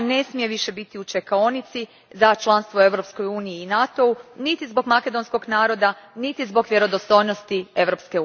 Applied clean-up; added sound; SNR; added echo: none; none; none; none.